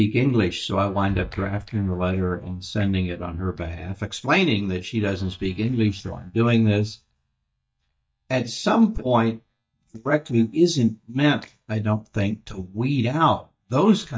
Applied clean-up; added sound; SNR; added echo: neural mask model DeepFilterNet 3.